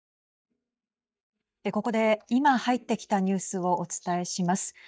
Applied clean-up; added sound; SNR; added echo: neural mask model DeepFilterNet 3.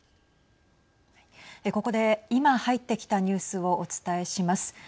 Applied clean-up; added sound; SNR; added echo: none; none; none; none.